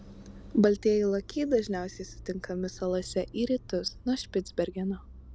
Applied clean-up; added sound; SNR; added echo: none; Motor vehicle (road); 19 dB; none.